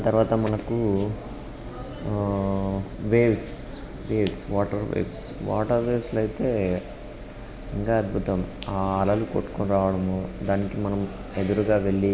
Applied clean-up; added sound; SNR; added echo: none; none; none; none.